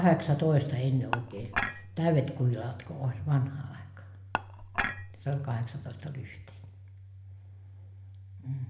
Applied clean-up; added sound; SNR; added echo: none; Dishes, pots, and pans / Chink, clink; 4 dB; reverberation time 0.9 s.